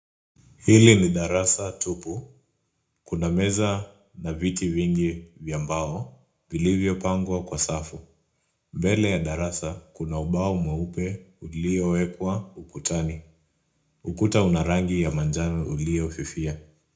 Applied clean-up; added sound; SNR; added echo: none; none; none; reverberation time 0.3 s.